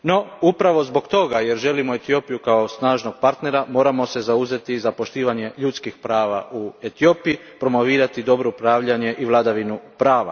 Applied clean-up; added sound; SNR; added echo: none; none; none; none.